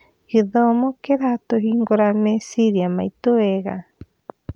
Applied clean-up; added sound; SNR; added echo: none; none; none; none.